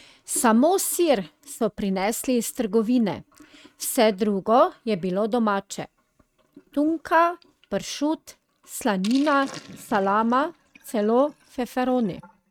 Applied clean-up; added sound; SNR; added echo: neural mask model RNNoise.